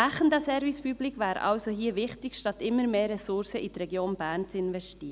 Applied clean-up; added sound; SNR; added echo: none; none; none; none.